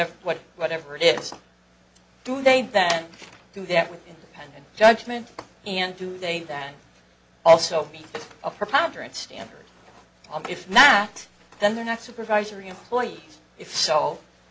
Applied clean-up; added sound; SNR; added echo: none; none; none; none.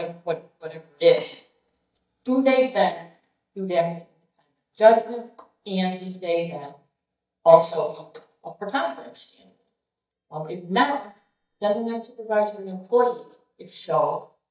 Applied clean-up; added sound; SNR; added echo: neural mask model DeepFilterNet 3.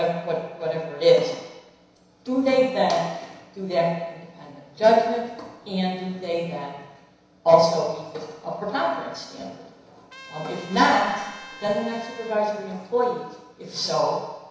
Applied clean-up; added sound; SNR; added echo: none; Trumpet; 19 dB; reverberation time 1.0 s.